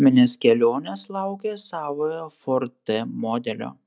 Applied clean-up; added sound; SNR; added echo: none; none; none; none.